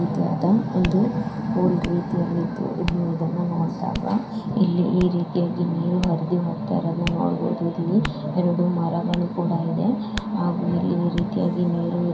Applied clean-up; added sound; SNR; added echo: none; Hands; 16 dB; reverberation time 0.3 s.